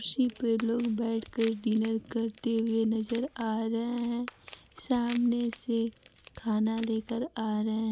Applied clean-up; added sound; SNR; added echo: none; Wood; 19 dB; none.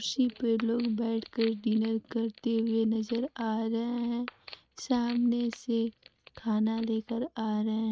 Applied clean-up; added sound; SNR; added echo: neural mask model RNNoise.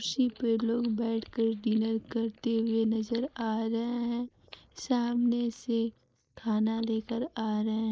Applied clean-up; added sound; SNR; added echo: neural mask model Resemble Enhance denoiser.